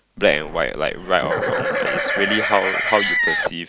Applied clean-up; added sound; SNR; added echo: none; Livestock, farm animals, working animals; 0 dB; none.